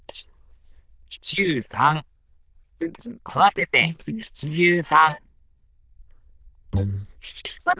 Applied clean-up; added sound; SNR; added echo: neural diffusion model UNIVERSE++.